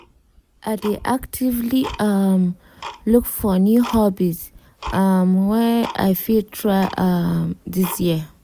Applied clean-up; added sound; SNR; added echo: none; Tick-tock; 18 dB; none.